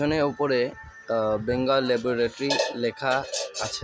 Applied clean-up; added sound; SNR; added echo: none; none; none; none.